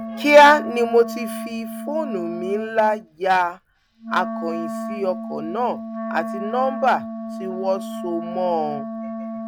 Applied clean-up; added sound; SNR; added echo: none; Wind instrument, woodwind instrument; 9 dB; none.